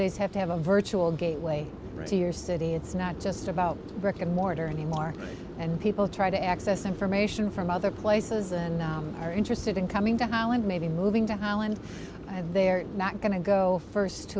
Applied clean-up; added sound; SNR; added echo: none; none; none; none.